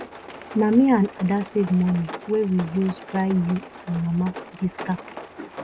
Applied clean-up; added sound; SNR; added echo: none; Rain; 15 dB; none.